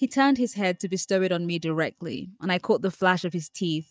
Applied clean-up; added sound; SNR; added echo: neural mask model DeepFilterNet 3.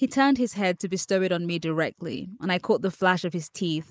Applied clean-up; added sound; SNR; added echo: neural mask model Resemble Enhance denoiser.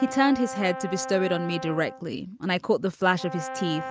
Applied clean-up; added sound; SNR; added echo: none; Brass instrument; 10 dB; none.